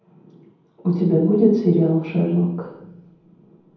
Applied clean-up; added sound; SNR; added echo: none; none; none; reverberation time 0.9 s.